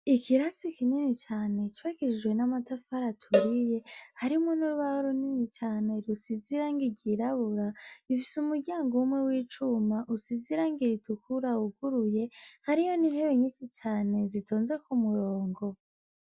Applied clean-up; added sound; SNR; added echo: none; Cowbell; 4 dB; none.